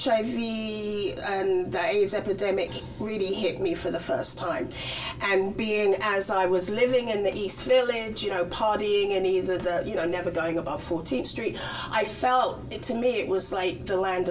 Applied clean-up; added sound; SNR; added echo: none; none; none; reverberation time 0.2 s.